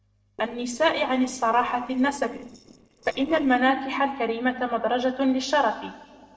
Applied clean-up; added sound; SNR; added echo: neural separator model SepFormer DNS4.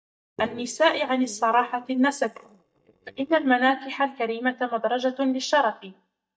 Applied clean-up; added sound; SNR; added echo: neural mask model DeepFilterNet 3.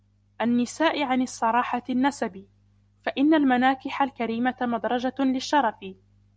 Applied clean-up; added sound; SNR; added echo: none; none; none; none.